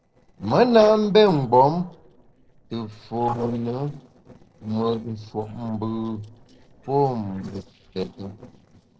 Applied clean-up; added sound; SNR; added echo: neural separator model SepFormer DNS4.